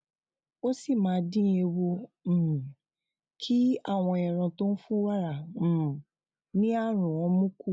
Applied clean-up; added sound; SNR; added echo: none; none; none; none.